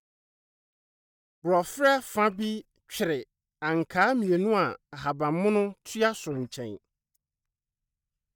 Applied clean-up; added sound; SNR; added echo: neural mask model DeepFilterNet 3.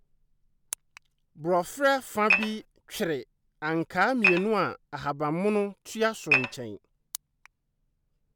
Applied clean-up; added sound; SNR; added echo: none; Dishes, pots, and pans / Glass; -4 dB; none.